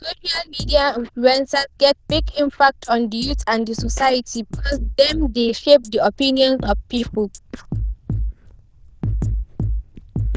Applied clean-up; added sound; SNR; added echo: neural diffusion model UNIVERSE++.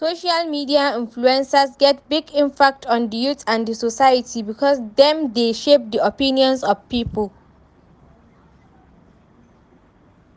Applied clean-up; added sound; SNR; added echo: none; none; none; none.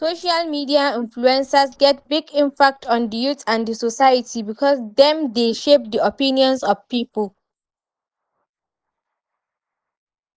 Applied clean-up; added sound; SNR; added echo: neural mask model Resemble Enhance denoiser.